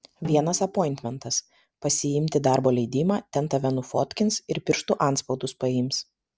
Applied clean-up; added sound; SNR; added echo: none; Snare drum; 12 dB; none.